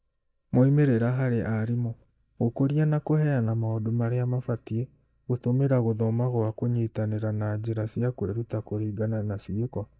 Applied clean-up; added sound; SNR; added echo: neural mask model DeepFilterNet 3.